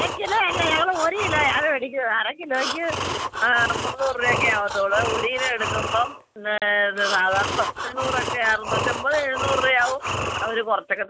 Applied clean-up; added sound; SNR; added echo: none; Breathing; 5 dB; none.